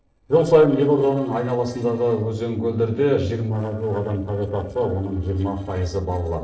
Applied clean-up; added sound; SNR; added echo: neural separator model SepFormer DNS4.